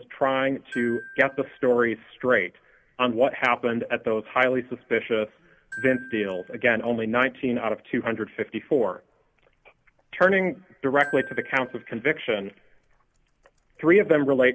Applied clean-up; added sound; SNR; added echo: none; Glockenspiel; 19 dB; none.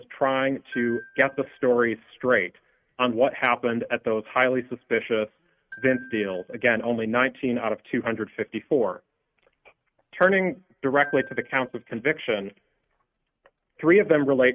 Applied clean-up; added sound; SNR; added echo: neural mask model RNNoise.